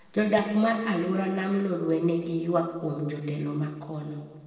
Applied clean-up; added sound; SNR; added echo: neural separator model SepFormer DNS4.